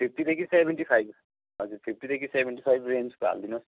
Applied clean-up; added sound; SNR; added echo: none; none; none; none.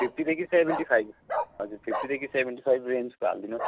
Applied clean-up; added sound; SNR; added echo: none; Bark; 8 dB; none.